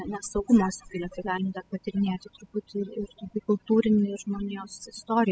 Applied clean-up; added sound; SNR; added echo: classical method spectral subtraction.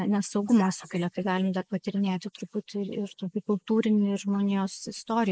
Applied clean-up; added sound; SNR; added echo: neural mask model Resemble Enhance denoiser.